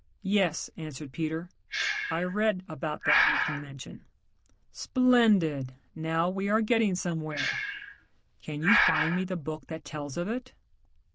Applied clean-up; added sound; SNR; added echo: neural diffusion model UNIVERSE++.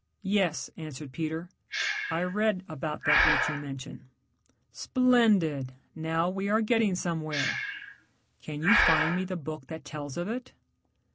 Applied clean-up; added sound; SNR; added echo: none; Breathing; 4 dB; none.